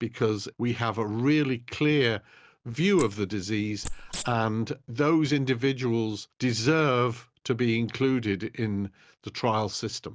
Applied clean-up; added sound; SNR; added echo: none; Wild animals; 11 dB; none.